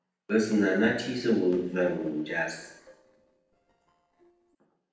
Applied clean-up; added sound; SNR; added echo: neural separator model SepFormer DNS4.